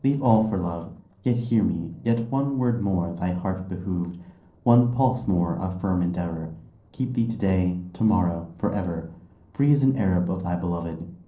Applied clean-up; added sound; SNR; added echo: neural separator model SepFormer DNS4.